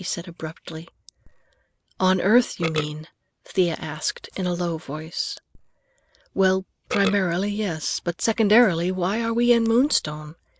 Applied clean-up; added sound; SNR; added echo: neural mask model Resemble Enhance denoiser.